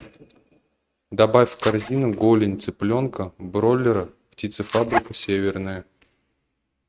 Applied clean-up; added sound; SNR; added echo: neural mask model RNNoise.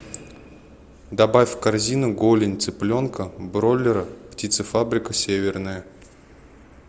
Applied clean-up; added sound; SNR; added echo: none; none; none; none.